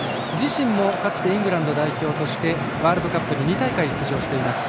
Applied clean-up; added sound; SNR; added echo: none; none; none; none.